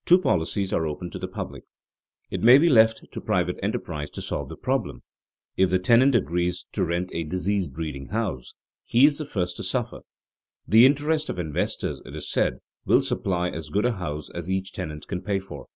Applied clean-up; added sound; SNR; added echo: none; none; none; none.